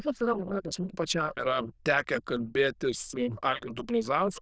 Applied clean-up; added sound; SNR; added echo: neural diffusion model UNIVERSE++.